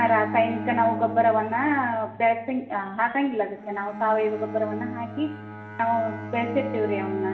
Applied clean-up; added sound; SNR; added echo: none; Bowed string instrument; 10 dB; reverberation time 0.7 s.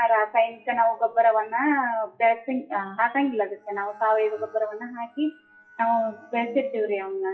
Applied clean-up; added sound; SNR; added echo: classical method WPE with log-MMSE.